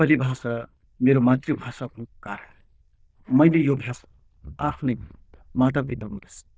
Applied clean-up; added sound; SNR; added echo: neural diffusion model UNIVERSE++.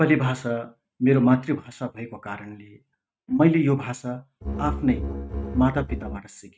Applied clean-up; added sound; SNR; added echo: neural mask model RNNoise.